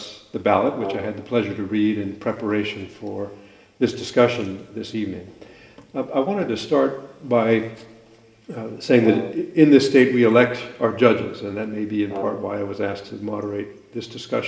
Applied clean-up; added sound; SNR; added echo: none; Brass instrument; 12 dB; reverberation time 1.8 s.